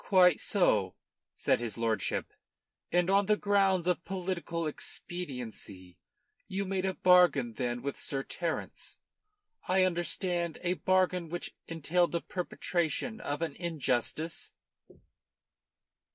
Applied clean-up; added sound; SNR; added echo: none; none; none; none.